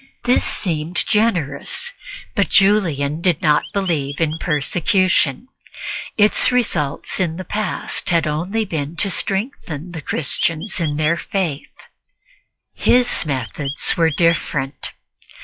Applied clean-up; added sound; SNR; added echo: classical method log-MMSE.